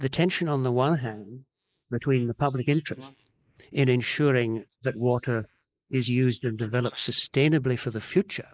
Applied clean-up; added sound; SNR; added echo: neural mask model Resemble Enhance denoiser.